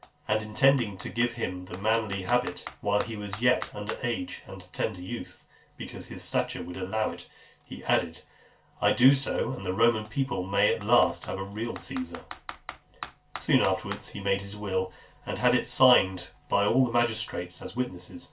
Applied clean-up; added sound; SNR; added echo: none; Computer keyboard; 19 dB; reverberation time 0.2 s.